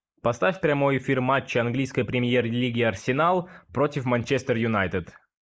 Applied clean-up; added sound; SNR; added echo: neural mask model Resemble Enhance denoiser.